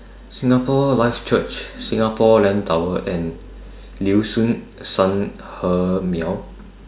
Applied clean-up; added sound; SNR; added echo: none; none; none; none.